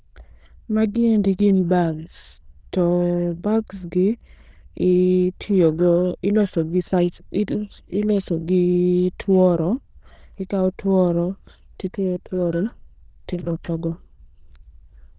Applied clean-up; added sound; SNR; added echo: neural diffusion model UNIVERSE++.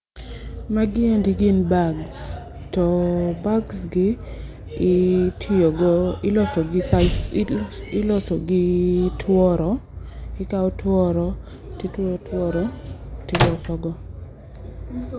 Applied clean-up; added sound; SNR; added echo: none; Microwave oven; 1 dB; none.